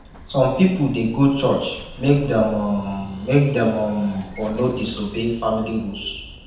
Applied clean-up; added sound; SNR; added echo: none; Explosion; 17 dB; reverberation time 0.9 s.